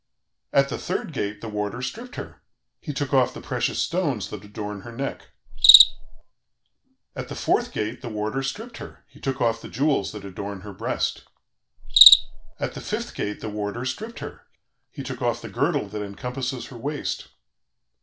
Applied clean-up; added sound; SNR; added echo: none; Cricket; 1 dB; none.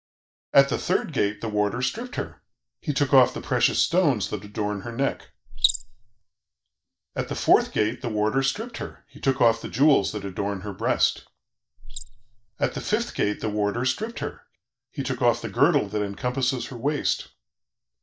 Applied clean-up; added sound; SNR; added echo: neural mask model DeepFilterNet 3.